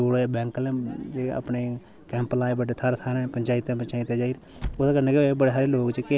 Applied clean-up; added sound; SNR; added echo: none; Squeak / Slam / Wood; 18 dB; none.